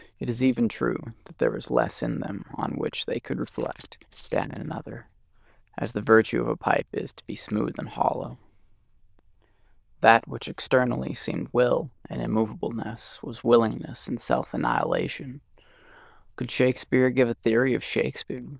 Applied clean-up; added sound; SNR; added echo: neural diffusion model UNIVERSE++.